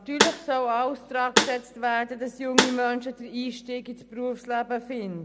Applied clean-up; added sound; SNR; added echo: none; Snare drum; -4 dB; none.